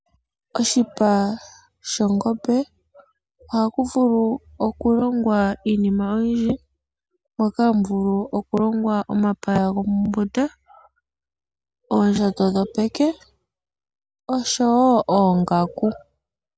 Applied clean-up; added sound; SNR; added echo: none; none; none; none.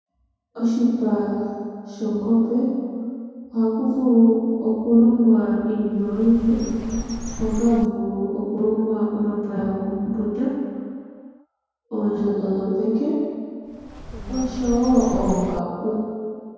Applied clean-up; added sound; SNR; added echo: none; Bird; 10 dB; reverberation time 2.2 s.